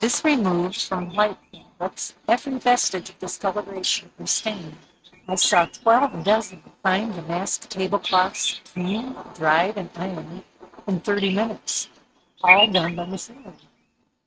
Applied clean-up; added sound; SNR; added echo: neural mask model RNNoise.